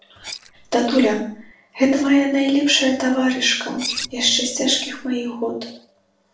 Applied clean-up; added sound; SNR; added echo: neural separator model SepFormer DNS4.